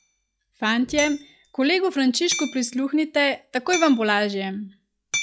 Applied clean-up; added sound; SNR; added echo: classical method log-MMSE.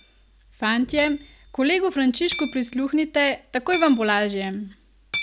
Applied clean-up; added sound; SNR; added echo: none; Hammer; 12 dB; none.